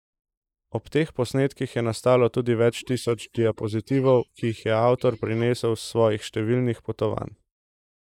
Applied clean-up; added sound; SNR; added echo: neural mask model Resemble Enhance denoiser.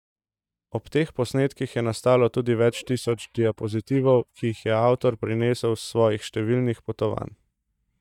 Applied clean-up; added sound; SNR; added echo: neural mask model DeepFilterNet 3.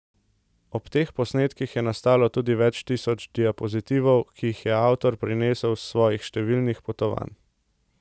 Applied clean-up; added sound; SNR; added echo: none; none; none; none.